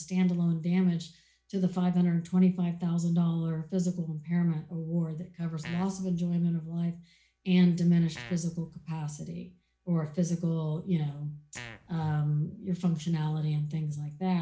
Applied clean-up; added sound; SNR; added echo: none; Fart; 19 dB; reverberation time 0.3 s.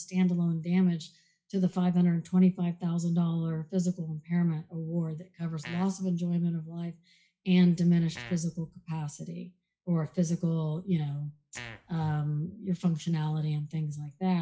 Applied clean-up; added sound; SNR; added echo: classical method WPE with log-MMSE.